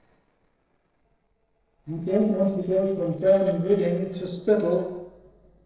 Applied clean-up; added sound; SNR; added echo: neural separator model SepFormer DNS4.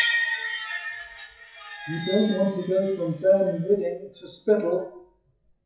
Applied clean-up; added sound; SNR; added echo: classical method WPE with log-MMSE.